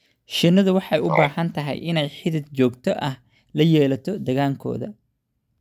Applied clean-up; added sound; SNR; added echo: none; Frog; 8 dB; none.